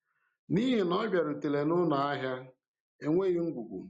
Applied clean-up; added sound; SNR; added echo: none; none; none; none.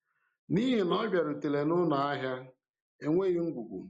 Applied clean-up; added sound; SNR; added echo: neural mask model Resemble Enhance denoiser.